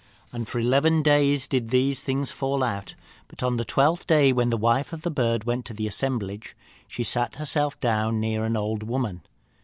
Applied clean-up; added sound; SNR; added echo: none; none; none; none.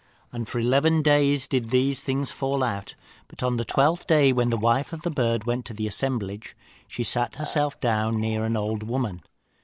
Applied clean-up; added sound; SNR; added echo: neural mask model Resemble Enhance denoiser.